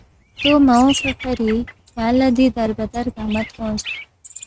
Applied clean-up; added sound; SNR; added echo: neural mask model RNNoise.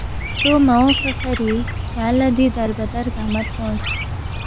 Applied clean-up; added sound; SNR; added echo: none; Chirp, tweet; 4 dB; none.